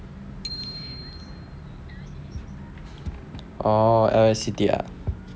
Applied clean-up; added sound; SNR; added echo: none; Bicycle bell; 17 dB; none.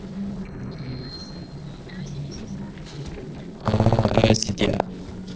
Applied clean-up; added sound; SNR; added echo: neural separator model SepFormer DNS4.